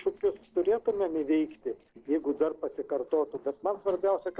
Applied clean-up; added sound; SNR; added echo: neural separator model SepFormer DNS4.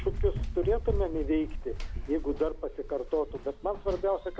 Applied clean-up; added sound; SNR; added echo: none; Run; 3 dB; none.